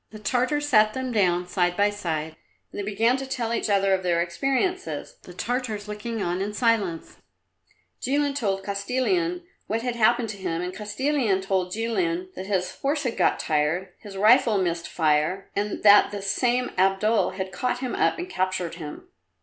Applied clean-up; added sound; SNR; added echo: none; none; none; none.